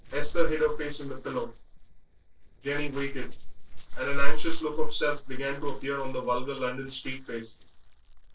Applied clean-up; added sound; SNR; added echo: neural separator model SepFormer DNS4.